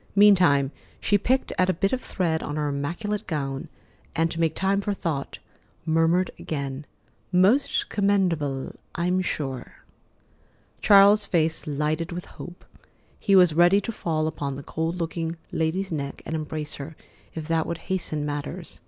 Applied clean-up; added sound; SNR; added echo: none; none; none; none.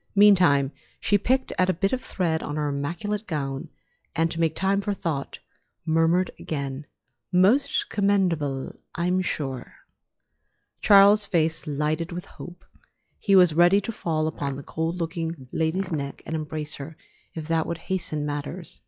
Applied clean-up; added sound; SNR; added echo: classical method log-MMSE.